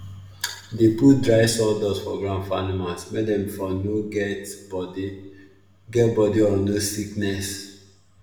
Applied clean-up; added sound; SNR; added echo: none; none; none; reverberation time 0.8 s.